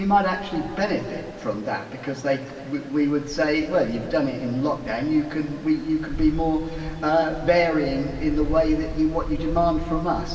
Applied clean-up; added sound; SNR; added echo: none; Stream; 10 dB; reverberation time 2.8 s.